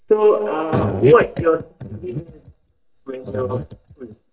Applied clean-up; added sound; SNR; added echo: neural mask model DeepFilterNet 3.